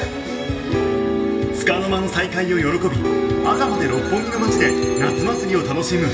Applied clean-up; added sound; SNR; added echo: none; Acoustic guitar / Strum; 1 dB; reverberation time 2.2 s.